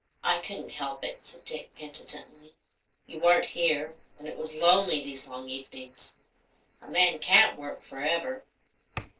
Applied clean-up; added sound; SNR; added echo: neural separator model SepFormer DNS4.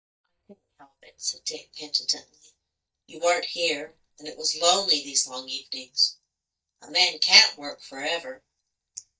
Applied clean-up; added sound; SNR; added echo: neural mask model DeepFilterNet 3.